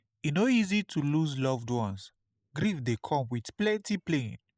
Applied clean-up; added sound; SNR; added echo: neural mask model Resemble Enhance denoiser.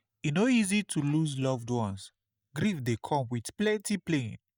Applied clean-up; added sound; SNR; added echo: neural mask model DeepFilterNet 3.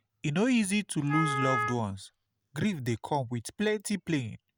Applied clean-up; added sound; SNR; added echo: none; Wind instrument, woodwind instrument; 3 dB; none.